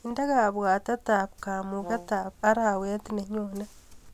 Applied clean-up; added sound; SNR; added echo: none; Brass instrument; 15 dB; none.